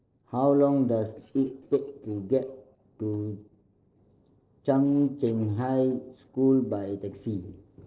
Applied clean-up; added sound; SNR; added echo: neural separator model SepFormer DNS4.